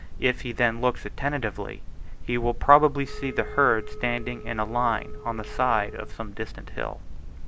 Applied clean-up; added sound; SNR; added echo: none; Wind instrument, woodwind instrument; 17 dB; none.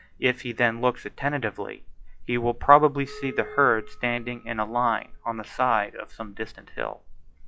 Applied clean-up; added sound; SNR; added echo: classical method log-MMSE.